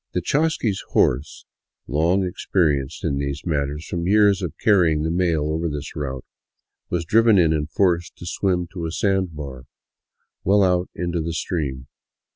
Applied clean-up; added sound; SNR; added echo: none; none; none; none.